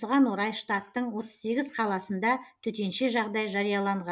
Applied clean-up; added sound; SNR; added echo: none; none; none; none.